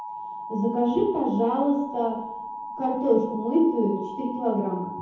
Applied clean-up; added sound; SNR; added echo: none; Alarm; 10 dB; reverberation time 0.9 s.